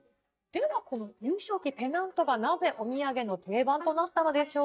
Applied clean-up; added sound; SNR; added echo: neural mask model DeepFilterNet 3.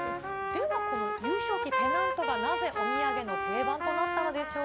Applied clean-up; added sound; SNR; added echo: none; Trumpet; -2 dB; none.